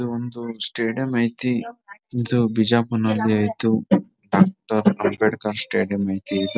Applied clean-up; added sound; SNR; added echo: none; none; none; none.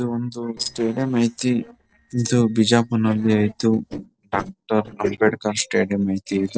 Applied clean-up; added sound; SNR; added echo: neural separator model SepFormer DNS4.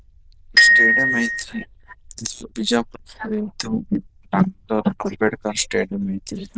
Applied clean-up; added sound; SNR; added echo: neural diffusion model UNIVERSE++.